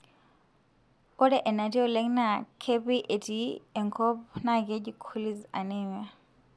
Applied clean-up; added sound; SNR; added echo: none; none; none; none.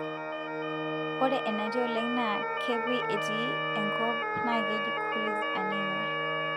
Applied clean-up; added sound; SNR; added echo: none; Organ + Motor vehicle (road) / Siren; -3 dB; none.